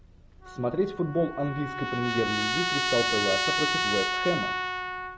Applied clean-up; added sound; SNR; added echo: none; Trumpet; 0 dB; none.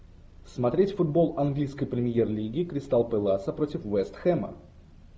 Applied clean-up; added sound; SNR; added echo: none; none; none; none.